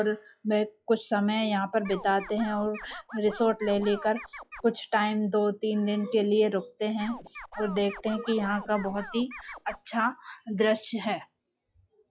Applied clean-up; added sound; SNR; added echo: classical method log-MMSE.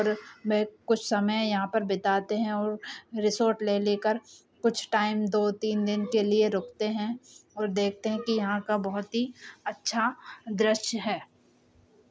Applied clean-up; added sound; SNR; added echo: none; none; none; none.